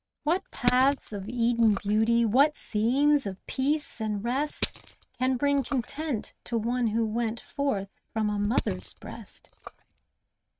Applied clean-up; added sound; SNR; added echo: neural mask model RNNoise.